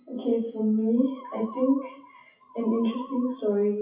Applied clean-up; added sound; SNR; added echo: classical method WPE with log-MMSE.